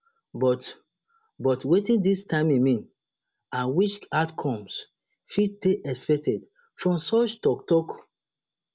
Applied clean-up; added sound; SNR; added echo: none; none; none; none.